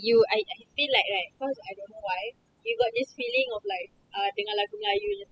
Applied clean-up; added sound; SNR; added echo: classical method spectral subtraction.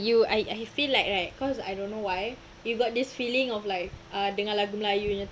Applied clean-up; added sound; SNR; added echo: none; none; none; none.